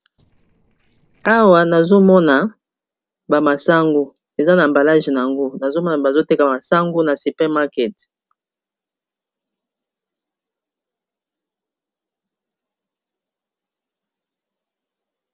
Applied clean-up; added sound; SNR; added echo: neural separator model SepFormer DNS4.